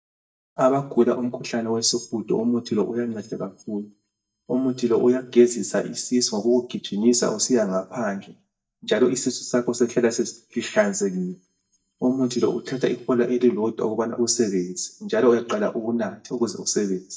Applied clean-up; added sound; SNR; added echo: neural mask model DeepFilterNet 3.